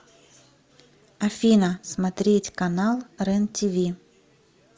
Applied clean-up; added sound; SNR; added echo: none; none; none; none.